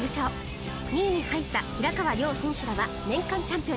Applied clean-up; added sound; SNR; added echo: none; Organ; 9 dB; none.